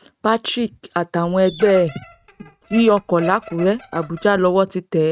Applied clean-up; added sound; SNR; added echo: neural mask model RNNoise.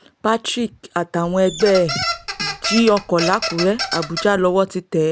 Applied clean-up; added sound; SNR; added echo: none; Squeak; 7 dB; none.